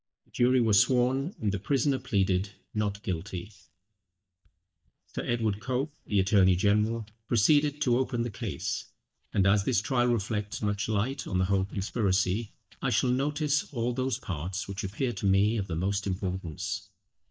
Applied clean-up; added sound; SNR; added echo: neural mask model DeepFilterNet 3.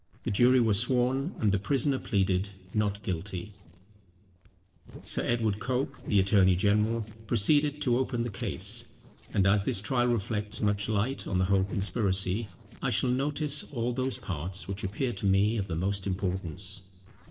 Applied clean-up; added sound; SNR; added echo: neural separator model SepFormer DNS4.